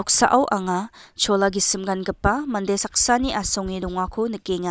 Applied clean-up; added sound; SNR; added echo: none; Tap; 20 dB; none.